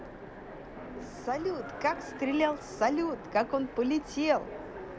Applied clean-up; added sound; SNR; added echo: none; Train; 11 dB; none.